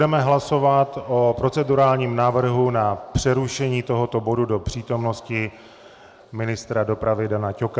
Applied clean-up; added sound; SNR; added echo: none; none; none; none.